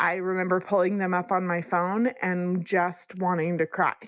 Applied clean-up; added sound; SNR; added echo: none; none; none; none.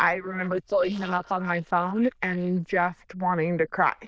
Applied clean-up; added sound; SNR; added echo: neural diffusion model UNIVERSE++.